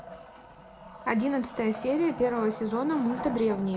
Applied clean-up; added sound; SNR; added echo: none; Wood; 13 dB; none.